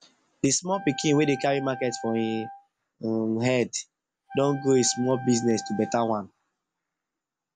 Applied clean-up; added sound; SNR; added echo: none; Wind instrument, woodwind instrument; 15 dB; none.